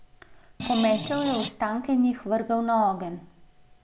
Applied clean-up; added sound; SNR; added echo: none; Screech; 4 dB; none.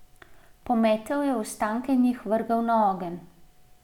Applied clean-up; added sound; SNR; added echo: none; none; none; none.